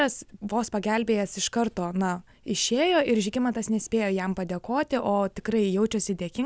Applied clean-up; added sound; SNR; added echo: none; none; none; none.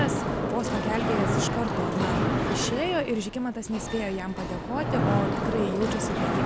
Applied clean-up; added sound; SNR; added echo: none; Mechanisms; -3 dB; none.